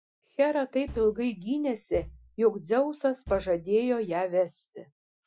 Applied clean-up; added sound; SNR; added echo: classical method Wiener filter.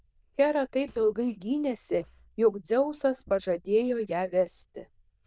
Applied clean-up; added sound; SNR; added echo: neural diffusion model UNIVERSE++.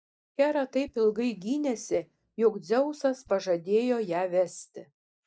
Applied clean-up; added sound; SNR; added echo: neural mask model DeepFilterNet 3.